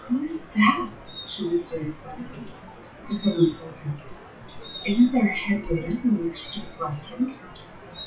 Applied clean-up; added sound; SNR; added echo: classical method WPE with log-MMSE.